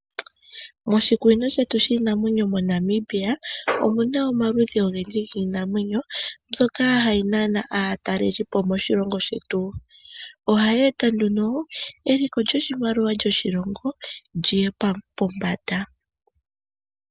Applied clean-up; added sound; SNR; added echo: none; none; none; none.